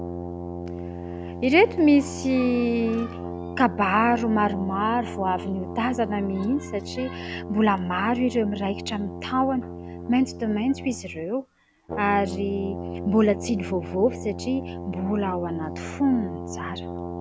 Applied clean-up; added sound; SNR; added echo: none; Brass instrument; 9 dB; none.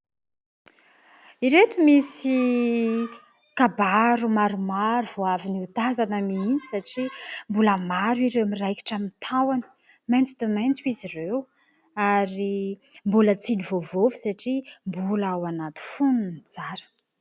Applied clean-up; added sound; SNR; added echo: none; none; none; none.